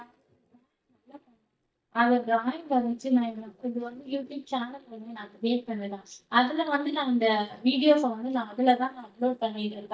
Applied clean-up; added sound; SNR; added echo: neural mask model DeepFilterNet 3.